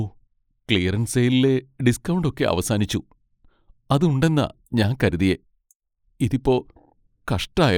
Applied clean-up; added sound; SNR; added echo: neural mask model Resemble Enhance denoiser.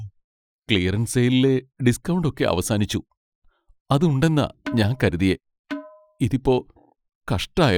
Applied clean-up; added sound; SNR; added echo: classical method Wiener filter.